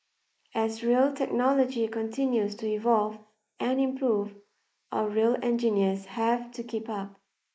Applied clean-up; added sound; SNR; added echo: neural mask model Resemble Enhance denoiser.